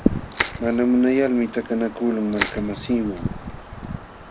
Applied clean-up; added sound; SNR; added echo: none; Wind + Crushing; 6 dB; none.